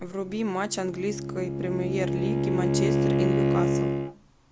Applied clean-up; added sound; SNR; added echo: none; Bowed string instrument; -5 dB; none.